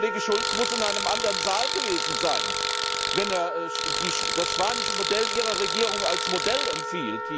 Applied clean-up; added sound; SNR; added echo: none; Wind instrument, woodwind instrument + Tools; -2 dB; none.